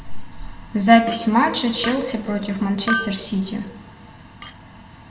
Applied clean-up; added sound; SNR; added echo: none; Chink, clink; 13 dB; reverberation time 0.7 s.